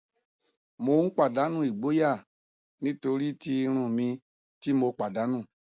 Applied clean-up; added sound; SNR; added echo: none; none; none; none.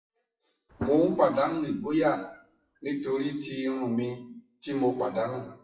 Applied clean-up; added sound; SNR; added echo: classical method WPE with log-MMSE.